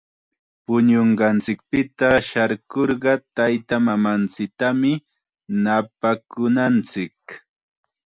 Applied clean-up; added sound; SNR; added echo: none; none; none; none.